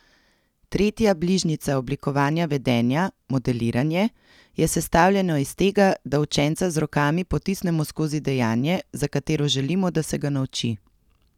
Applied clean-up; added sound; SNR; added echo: none; none; none; none.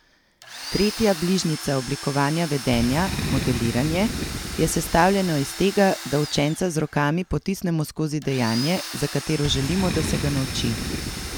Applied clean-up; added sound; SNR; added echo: none; Domestic sounds, home sounds + Boom; 8 dB; none.